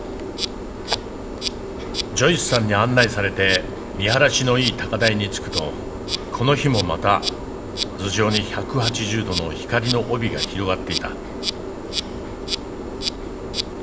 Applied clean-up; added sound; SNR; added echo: none; Insect; 6 dB; reverberation time 1.1 s.